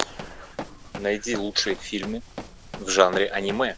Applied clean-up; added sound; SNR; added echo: none; Run; 13 dB; none.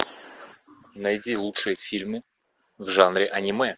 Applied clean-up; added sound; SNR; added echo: none; none; none; none.